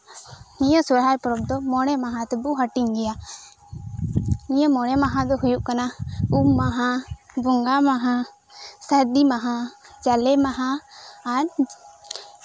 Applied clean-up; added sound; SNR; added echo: none; none; none; none.